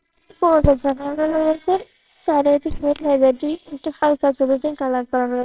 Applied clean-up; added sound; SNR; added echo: neural separator model SepFormer WHAMR!.